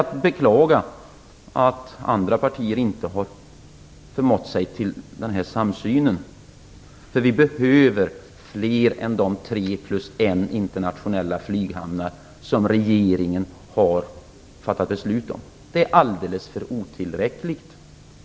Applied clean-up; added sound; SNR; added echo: none; none; none; none.